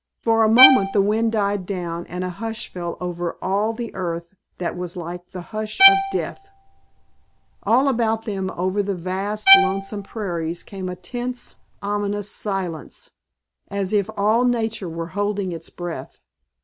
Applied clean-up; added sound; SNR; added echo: none; Bowed string instrument; 0 dB; none.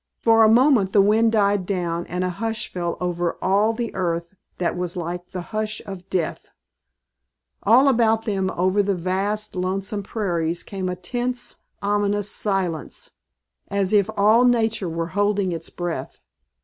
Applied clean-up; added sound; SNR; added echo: none; none; none; none.